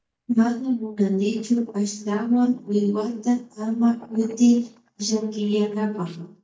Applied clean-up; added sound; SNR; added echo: neural mask model DeepFilterNet 3.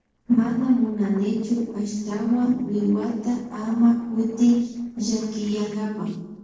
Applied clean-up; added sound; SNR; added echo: neural separator model SepFormer DNS4.